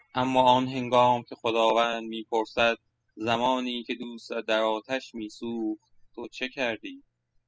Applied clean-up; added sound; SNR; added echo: classical method spectral subtraction.